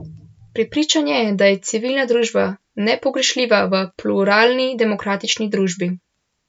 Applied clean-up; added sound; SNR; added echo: none; none; none; none.